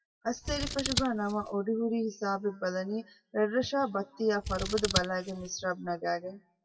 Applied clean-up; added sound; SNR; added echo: classical method WPE with log-MMSE.